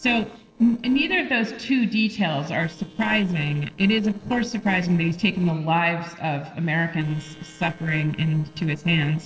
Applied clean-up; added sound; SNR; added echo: neural separator model SepFormer DNS4.